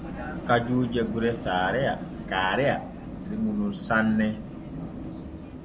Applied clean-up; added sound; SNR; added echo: none; Vehicle; 9 dB; none.